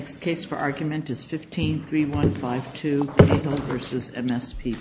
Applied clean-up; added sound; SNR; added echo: none; none; none; none.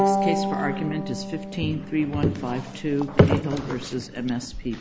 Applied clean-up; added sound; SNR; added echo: none; Bowed string instrument; 4 dB; none.